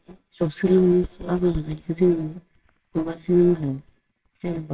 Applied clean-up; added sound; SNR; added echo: neural separator model SepFormer WHAMR!.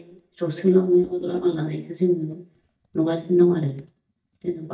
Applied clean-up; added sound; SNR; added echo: neural mask model DeepFilterNet 3.